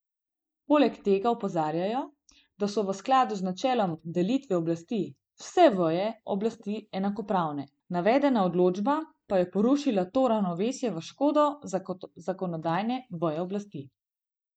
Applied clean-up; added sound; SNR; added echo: neural mask model Resemble Enhance denoiser.